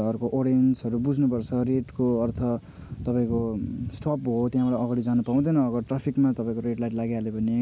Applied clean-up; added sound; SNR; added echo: none; none; none; none.